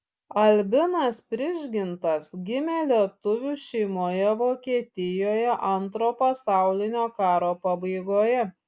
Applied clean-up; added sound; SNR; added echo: none; none; none; none.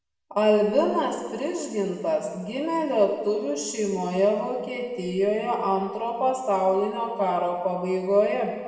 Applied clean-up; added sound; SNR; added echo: none; none; none; reverberation time 1.5 s.